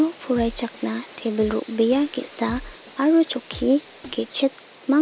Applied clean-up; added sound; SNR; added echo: none; Drum kit; 20 dB; none.